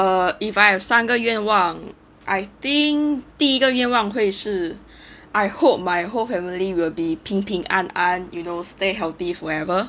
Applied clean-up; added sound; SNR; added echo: none; none; none; none.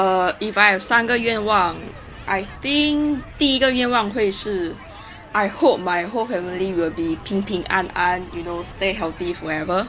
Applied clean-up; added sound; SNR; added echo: none; Explosion + Crowd; 17 dB; none.